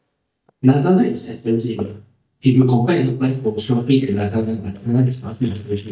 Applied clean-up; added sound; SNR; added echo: neural mask model DeepFilterNet 3.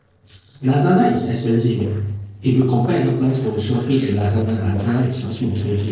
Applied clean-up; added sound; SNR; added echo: neural separator model SepFormer DNS4.